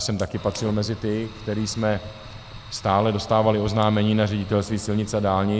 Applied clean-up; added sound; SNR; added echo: none; Fire; 17 dB; none.